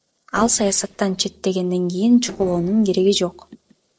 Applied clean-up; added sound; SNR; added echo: neural separator model SepFormer DNS4.